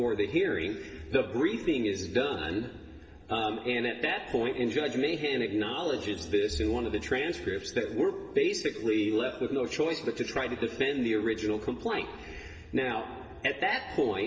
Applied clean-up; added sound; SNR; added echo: none; none; none; reverberation time 1.7 s.